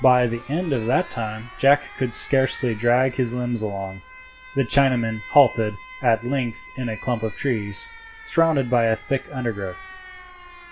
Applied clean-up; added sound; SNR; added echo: none; Alarm; 19 dB; none.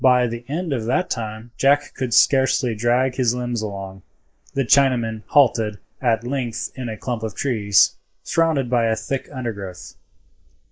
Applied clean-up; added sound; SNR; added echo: neural mask model Resemble Enhance denoiser.